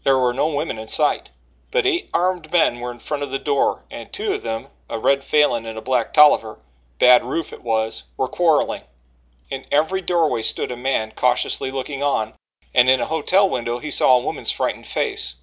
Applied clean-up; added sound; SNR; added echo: none; none; none; none.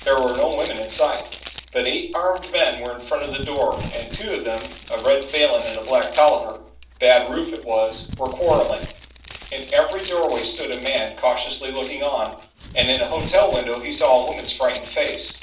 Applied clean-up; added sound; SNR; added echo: none; Crumpling, crinkling; 17 dB; reverberation time 0.4 s.